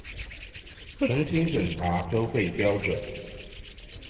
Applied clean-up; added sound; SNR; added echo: neural separator model SepFormer DNS4.